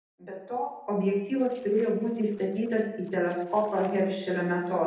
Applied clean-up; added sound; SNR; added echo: neural separator model SepFormer DNS4.